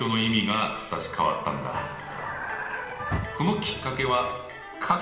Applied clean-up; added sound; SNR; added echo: none; Vehicle; 8 dB; reverberation time 1.1 s.